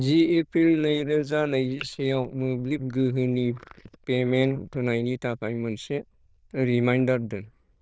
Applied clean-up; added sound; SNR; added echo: neural diffusion model UNIVERSE++.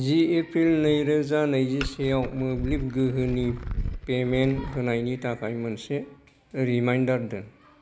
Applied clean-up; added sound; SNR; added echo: none; Glass; 9 dB; none.